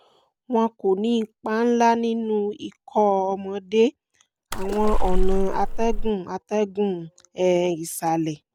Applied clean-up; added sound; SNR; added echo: none; Splash, splatter; -4 dB; none.